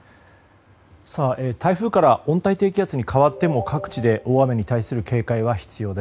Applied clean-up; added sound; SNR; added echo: none; none; none; none.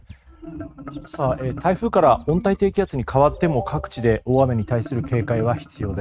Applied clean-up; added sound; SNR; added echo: neural mask model RNNoise.